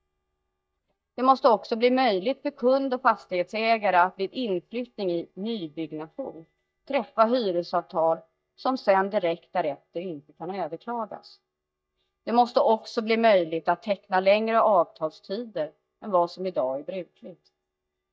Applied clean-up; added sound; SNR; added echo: neural mask model DeepFilterNet 3.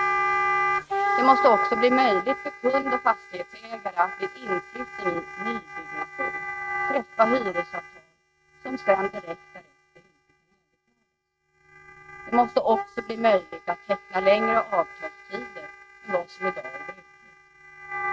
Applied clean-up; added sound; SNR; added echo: neural mask model RNNoise.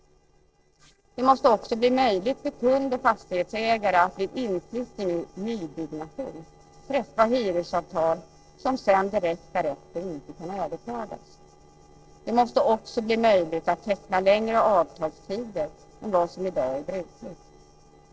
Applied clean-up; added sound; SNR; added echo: neural separator model SepFormer DNS4.